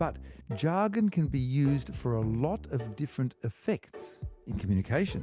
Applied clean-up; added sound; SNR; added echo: none; none; none; none.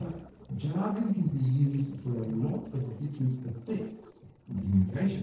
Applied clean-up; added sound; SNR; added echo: neural separator model SepFormer DNS4.